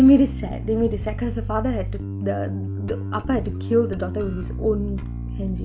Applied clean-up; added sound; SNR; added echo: none; Bass guitar; 5 dB; none.